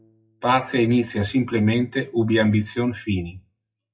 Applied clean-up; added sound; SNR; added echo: classical method WPE with log-MMSE.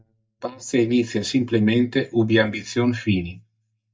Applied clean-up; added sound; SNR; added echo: neural mask model DeepFilterNet 3.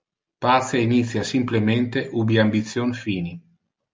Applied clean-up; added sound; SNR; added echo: none; none; none; none.